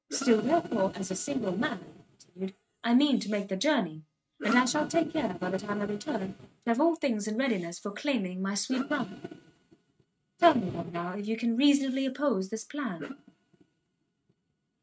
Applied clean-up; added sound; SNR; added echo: neural mask model RNNoise.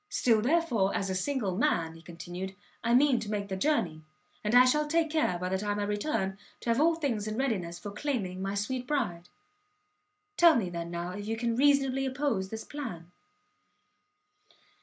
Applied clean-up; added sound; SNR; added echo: none; none; none; none.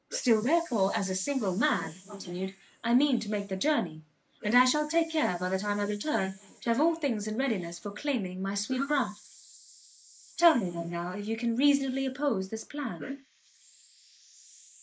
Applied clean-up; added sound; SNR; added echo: neural mask model Resemble Enhance denoiser.